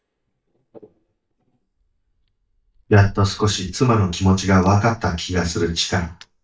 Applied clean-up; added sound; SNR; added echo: neural mask model DeepFilterNet 3.